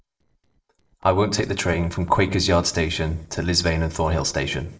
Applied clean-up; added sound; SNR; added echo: neural separator model SepFormer DNS4.